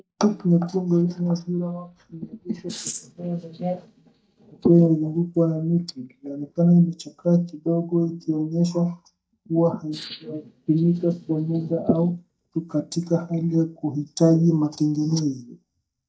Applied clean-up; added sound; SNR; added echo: neural mask model DeepFilterNet 3.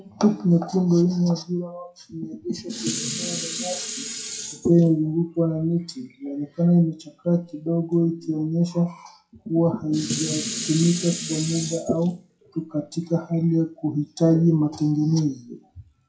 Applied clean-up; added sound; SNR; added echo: classical method WPE with log-MMSE.